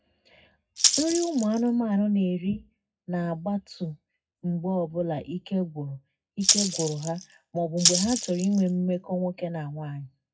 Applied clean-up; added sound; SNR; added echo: classical method WPE with log-MMSE.